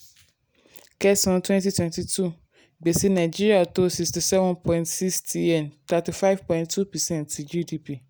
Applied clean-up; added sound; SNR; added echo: none; none; none; none.